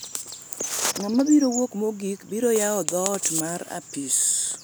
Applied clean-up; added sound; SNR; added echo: none; none; none; none.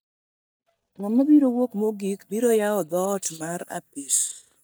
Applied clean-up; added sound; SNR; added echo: neural mask model DeepFilterNet 3.